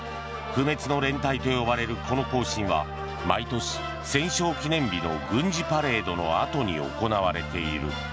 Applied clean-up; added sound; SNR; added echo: none; Bass guitar; 12 dB; none.